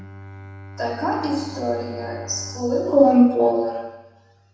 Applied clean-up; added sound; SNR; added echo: none; Bowed string instrument; 18 dB; reverberation time 1.1 s.